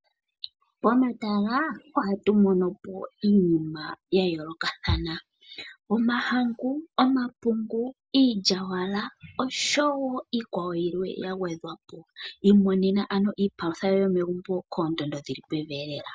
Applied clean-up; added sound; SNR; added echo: none; none; none; none.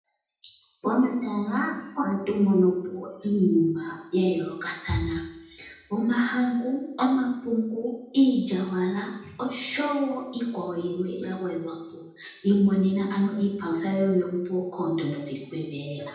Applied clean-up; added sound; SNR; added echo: none; none; none; reverberation time 0.8 s.